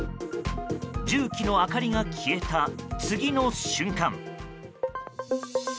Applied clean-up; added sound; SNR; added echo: none; Electric guitar; 14 dB; none.